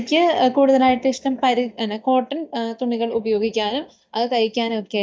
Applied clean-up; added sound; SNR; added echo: neural mask model DeepFilterNet 3.